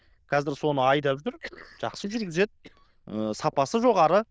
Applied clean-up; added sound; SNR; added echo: neural diffusion model UNIVERSE++.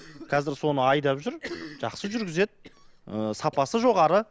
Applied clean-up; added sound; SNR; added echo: none; Cough; 19 dB; none.